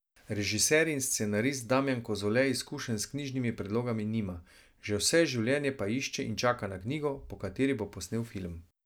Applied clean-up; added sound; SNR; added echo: none; none; none; none.